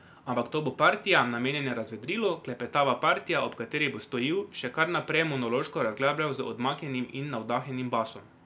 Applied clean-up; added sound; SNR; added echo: none; none; none; none.